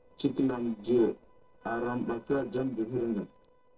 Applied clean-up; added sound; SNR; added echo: neural separator model SepFormer DNS4.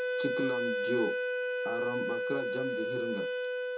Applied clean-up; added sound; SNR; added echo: none; Wind instrument, woodwind instrument; -5 dB; reverberation time 0.2 s.